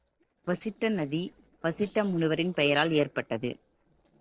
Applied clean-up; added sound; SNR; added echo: neural separator model SepFormer DNS4.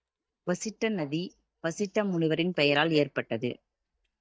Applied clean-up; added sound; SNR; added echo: neural mask model DeepFilterNet 3.